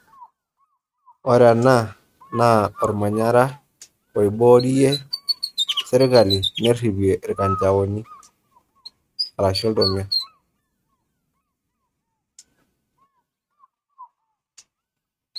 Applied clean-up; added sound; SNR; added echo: neural mask model RNNoise.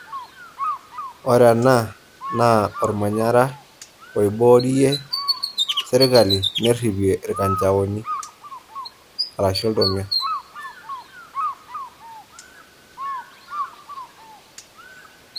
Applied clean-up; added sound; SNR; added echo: none; Bird; 8 dB; none.